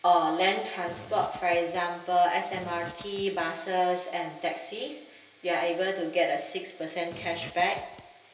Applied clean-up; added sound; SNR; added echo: none; Fart; 18 dB; reverberation time 0.8 s.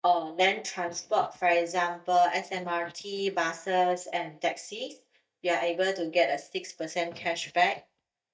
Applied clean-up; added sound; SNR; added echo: neural mask model DeepFilterNet 3.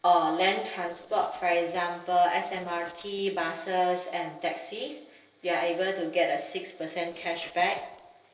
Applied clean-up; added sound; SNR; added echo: neural separator model SepFormer DNS4.